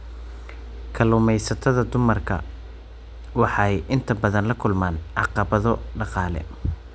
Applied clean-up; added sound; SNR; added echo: none; none; none; none.